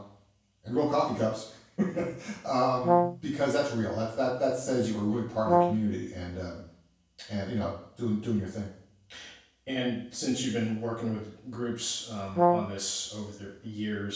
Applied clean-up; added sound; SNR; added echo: none; Brass instrument; -5 dB; reverberation time 0.7 s.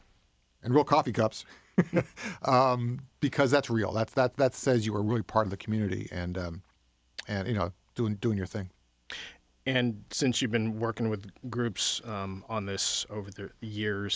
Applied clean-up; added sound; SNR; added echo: none; none; none; none.